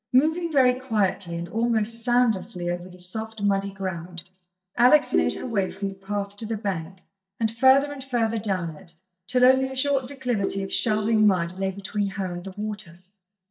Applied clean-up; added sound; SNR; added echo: neural mask model DeepFilterNet 3.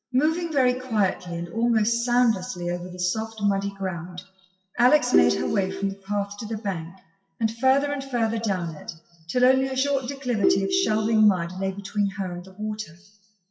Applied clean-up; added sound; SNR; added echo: classical method WPE with log-MMSE.